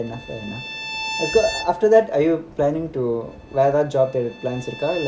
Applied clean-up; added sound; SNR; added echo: none; Bowed string instrument; 13 dB; none.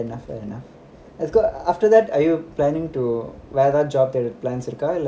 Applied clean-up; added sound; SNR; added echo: none; none; none; none.